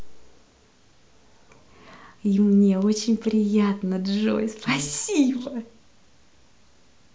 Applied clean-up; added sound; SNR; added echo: none; Brass instrument; 12 dB; none.